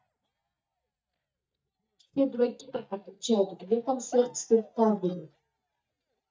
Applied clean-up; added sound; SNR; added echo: neural mask model DeepFilterNet 3.